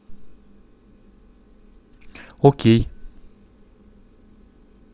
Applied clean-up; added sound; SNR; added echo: none; none; none; none.